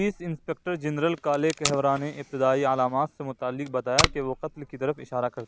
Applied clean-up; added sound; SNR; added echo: none; Packing tape, duct tape; 7 dB; none.